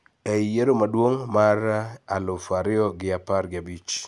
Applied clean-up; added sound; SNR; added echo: none; none; none; none.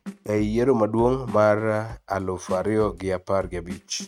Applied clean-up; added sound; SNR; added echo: neural mask model RNNoise.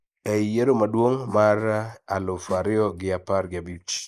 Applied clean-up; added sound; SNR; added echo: neural mask model Resemble Enhance denoiser.